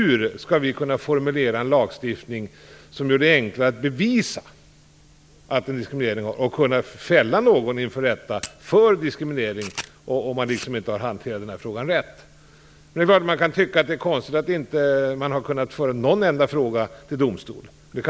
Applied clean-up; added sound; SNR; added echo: none; Camera; 18 dB; none.